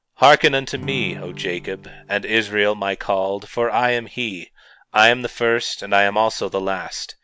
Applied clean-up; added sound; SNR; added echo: none; Acoustic guitar / Strum; 14 dB; none.